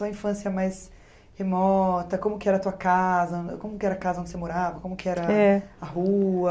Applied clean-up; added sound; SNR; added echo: none; none; none; none.